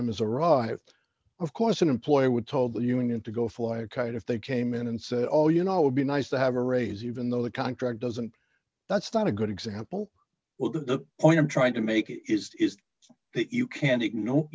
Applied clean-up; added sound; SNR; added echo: none; none; none; none.